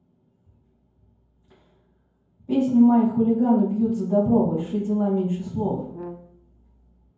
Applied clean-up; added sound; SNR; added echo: none; Brass instrument; 17 dB; reverberation time 0.9 s.